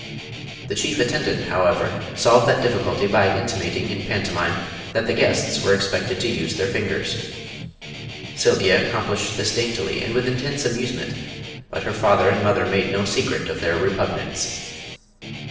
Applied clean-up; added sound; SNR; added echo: none; Guitar; 12 dB; reverberation time 1.2 s.